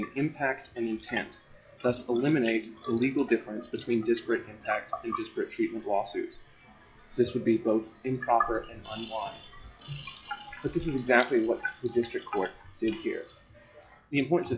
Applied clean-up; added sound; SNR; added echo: classical method log-MMSE.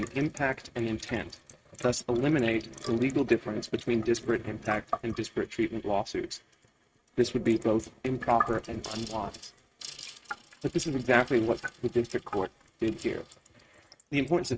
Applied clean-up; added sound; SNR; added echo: neural mask model RNNoise.